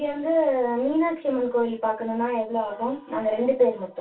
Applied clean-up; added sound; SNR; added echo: none; none; none; reverberation time 0.2 s.